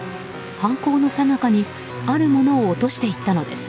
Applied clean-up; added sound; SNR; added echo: none; none; none; none.